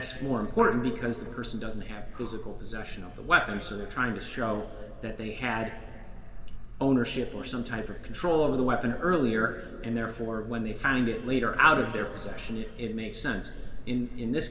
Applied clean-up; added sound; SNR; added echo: none; none; none; reverberation time 2.2 s.